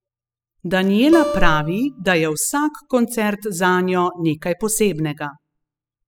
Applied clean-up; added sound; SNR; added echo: classical method spectral subtraction.